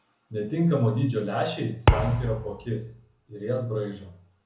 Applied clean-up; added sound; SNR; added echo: none; Thump, thud; -1 dB; reverberation time 0.6 s.